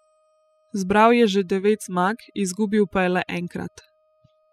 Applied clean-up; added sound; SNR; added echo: classical method spectral subtraction.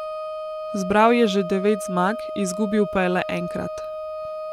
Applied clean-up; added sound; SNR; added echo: none; Wind instrument, woodwind instrument; 8 dB; none.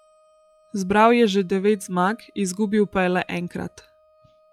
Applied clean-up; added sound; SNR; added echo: classical method log-MMSE.